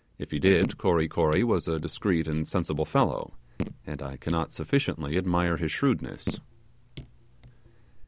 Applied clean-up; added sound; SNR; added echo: none; Raindrop / Drip; 13 dB; none.